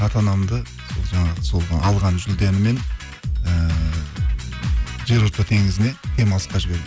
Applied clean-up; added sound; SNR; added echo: none; none; none; none.